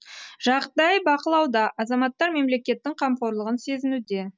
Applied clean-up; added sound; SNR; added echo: none; none; none; none.